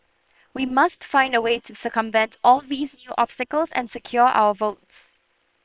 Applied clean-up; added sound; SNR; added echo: neural separator model SepFormer WHAM!.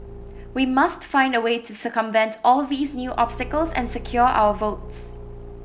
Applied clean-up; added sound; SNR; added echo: none; Engine / Car; 14 dB; none.